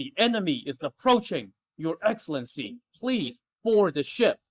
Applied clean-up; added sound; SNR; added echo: neural mask model Resemble Enhance denoiser.